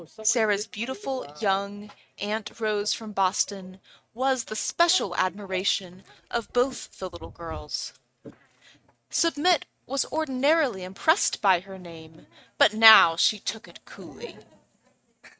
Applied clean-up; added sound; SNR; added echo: neural mask model RNNoise.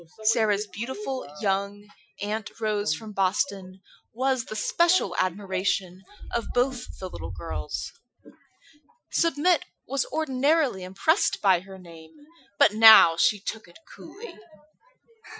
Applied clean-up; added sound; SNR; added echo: classical method Wiener filter.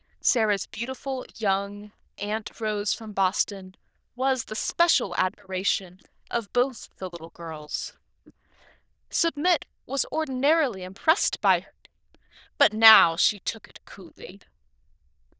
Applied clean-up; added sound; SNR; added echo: neural diffusion model UNIVERSE++.